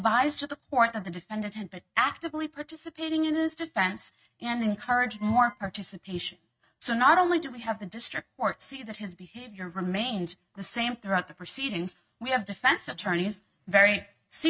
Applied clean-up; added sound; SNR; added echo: neural mask model RNNoise.